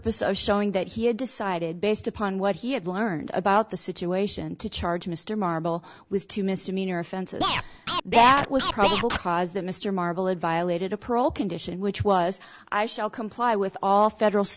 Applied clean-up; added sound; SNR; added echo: none; Scratching (performance technique); 2 dB; none.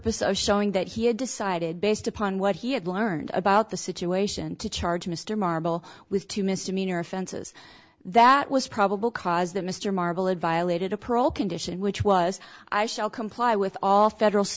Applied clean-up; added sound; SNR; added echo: none; none; none; none.